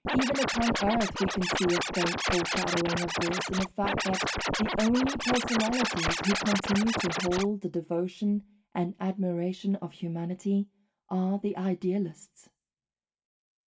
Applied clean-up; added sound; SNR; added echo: none; Scratching (performance technique); 1 dB; reverberation time 0.2 s.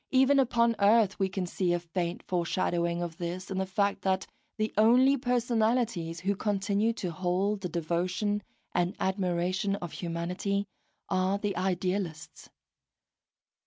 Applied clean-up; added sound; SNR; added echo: none; none; none; none.